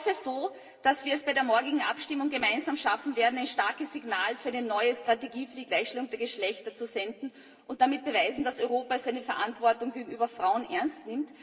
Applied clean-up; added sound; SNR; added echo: none; none; none; reverberation time 1.7 s.